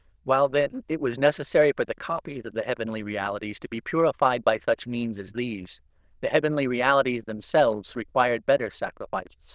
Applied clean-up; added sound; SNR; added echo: neural diffusion model UNIVERSE++.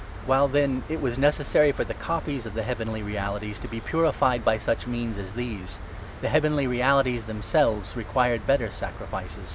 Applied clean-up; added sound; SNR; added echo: none; Cricket; 10 dB; none.